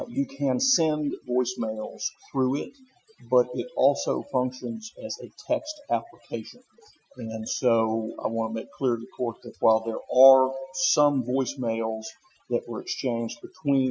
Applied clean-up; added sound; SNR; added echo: classical method Wiener filter.